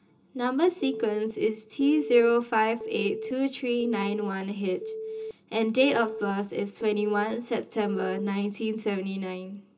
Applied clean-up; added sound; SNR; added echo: none; Telephone; 10 dB; reverberation time 0.2 s.